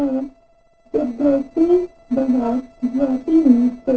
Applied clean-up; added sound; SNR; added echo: neural separator model SepFormer DNS4.